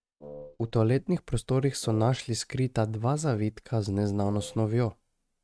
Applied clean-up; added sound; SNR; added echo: neural mask model RNNoise.